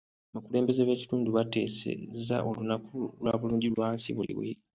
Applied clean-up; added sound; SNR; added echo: neural mask model DeepFilterNet 3.